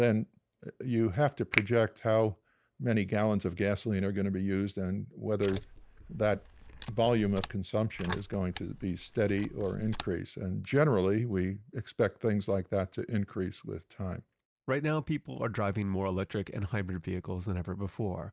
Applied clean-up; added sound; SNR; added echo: neural mask model Resemble Enhance denoiser.